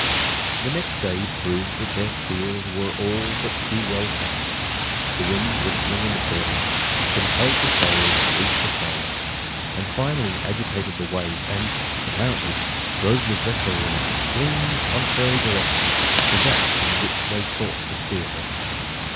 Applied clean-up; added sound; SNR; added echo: none; Wind; -4 dB; none.